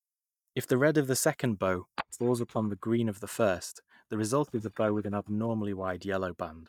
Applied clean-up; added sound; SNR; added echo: neural mask model DeepFilterNet 3.